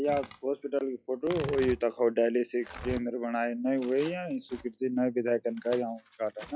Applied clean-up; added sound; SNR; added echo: classical method log-MMSE.